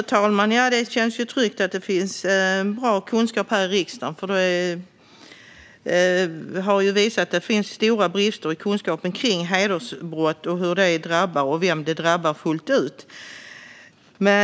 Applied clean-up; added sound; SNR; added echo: none; none; none; none.